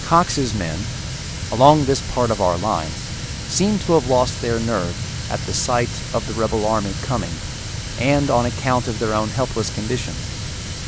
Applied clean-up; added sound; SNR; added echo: none; Mechanisms + Water tap, faucet; 6 dB; none.